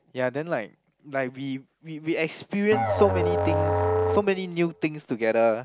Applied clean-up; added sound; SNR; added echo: none; Musical instrument; -1 dB; none.